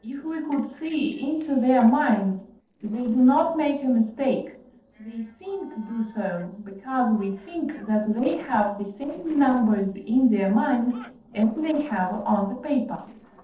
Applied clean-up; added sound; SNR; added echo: neural separator model SepFormer DNS4.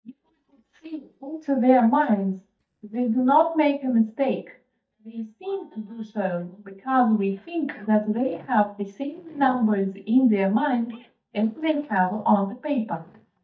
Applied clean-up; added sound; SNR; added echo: neural mask model DeepFilterNet 3.